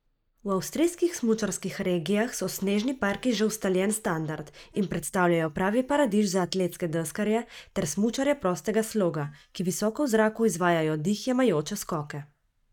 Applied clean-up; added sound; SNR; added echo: neural mask model DeepFilterNet 3.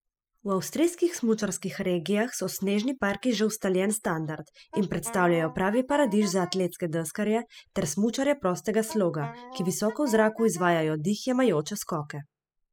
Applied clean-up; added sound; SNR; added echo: classical method spectral subtraction.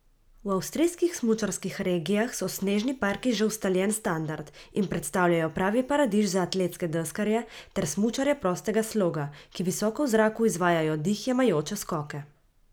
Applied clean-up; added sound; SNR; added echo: none; none; none; none.